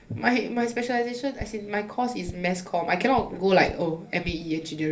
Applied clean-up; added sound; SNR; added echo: none; Tap; 17 dB; reverberation time 0.3 s.